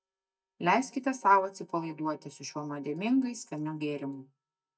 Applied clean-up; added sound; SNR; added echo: neural mask model DeepFilterNet 3.